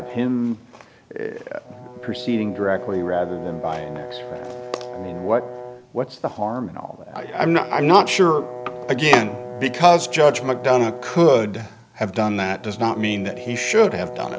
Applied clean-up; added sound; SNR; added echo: none; Brass instrument; 14 dB; none.